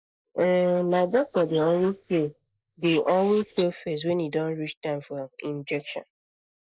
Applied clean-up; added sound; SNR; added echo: neural mask model Resemble Enhance denoiser.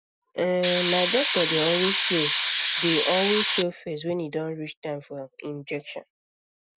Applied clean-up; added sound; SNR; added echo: none; Hiss; -2 dB; none.